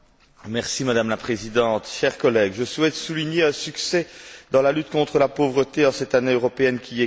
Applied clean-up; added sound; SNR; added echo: none; none; none; none.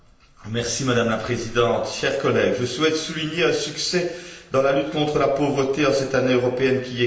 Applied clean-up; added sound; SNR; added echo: none; none; none; reverberation time 0.9 s.